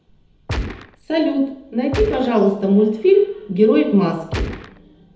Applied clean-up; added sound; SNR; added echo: none; Gunshot, gunfire; 7 dB; reverberation time 0.8 s.